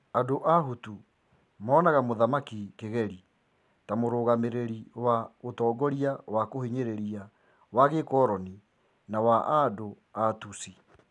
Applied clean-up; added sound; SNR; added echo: none; none; none; none.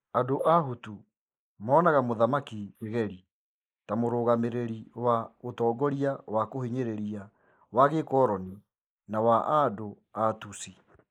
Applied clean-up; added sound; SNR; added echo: neural mask model Resemble Enhance denoiser.